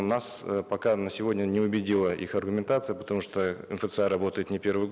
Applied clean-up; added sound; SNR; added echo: none; none; none; none.